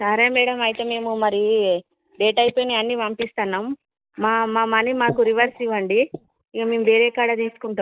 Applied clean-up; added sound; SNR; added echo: neural mask model DeepFilterNet 3.